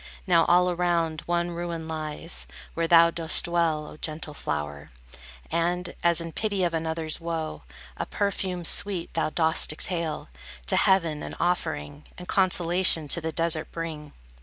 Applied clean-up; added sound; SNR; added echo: none; none; none; none.